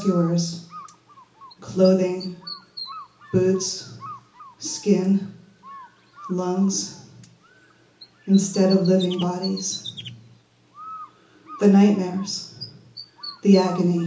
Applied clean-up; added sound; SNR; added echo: none; Bird; 18 dB; reverberation time 0.8 s.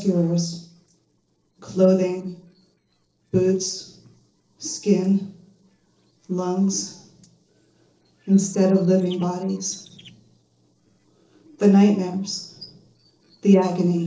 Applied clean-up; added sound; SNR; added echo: neural separator model SepFormer DNS4.